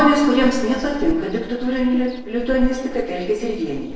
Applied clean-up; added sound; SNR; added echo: neural separator model SepFormer DNS4.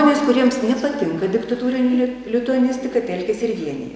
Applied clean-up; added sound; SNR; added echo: none; none; none; none.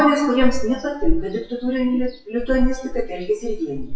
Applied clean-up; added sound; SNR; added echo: classical method WPE with log-MMSE.